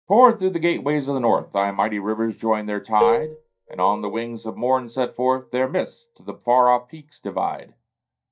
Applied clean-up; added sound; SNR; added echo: neural mask model DeepFilterNet 3.